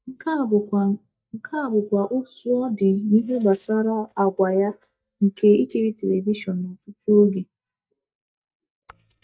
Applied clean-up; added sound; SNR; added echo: neural mask model DeepFilterNet 3.